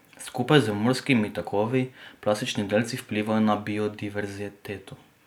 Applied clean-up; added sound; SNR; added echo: none; none; none; none.